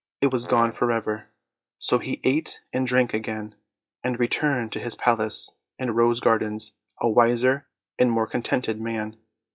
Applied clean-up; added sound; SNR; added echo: classical method log-MMSE.